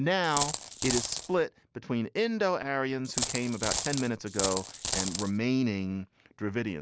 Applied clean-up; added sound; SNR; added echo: none; Coin (dropping); 3 dB; none.